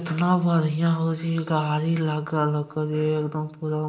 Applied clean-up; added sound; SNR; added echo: none; none; none; reverberation time 0.9 s.